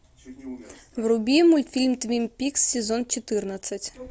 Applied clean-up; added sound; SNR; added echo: none; none; none; none.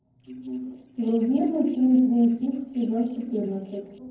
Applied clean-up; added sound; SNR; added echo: neural separator model SepFormer DNS4.